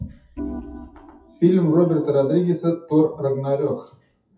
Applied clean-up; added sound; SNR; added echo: classical method WPE with log-MMSE.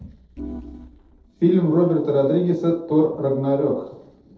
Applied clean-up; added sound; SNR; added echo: neural separator model SepFormer DNS4.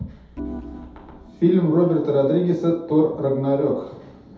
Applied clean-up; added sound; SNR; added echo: none; Organ; 16 dB; reverberation time 0.8 s.